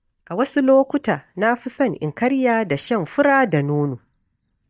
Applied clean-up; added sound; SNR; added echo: neural mask model DeepFilterNet 3.